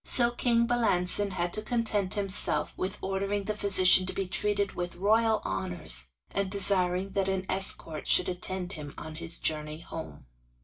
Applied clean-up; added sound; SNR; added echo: none; none; none; reverberation time 0.2 s.